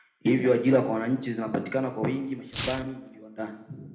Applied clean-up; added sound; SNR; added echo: none; Tearing; 15 dB; reverberation time 0.8 s.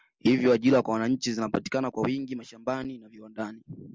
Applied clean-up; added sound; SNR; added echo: none; none; none; none.